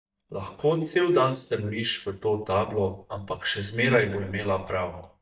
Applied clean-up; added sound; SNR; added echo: neural mask model DeepFilterNet 3.